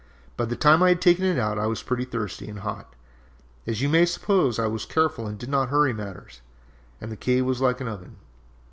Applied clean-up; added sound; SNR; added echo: none; none; none; none.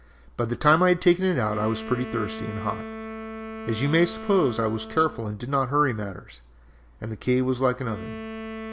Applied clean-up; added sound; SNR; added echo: none; Wind instrument, woodwind instrument; 13 dB; none.